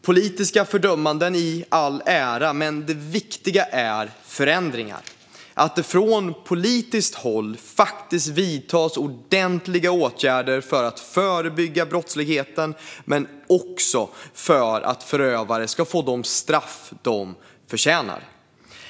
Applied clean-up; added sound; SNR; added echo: none; none; none; none.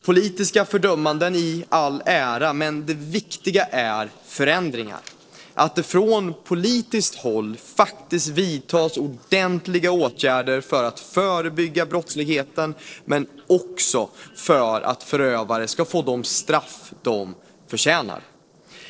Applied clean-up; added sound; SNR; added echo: neural separator model SepFormer DNS4.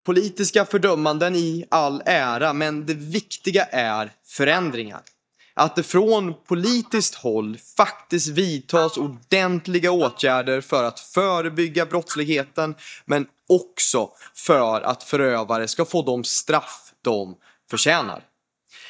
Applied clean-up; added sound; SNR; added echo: neural mask model DeepFilterNet 3.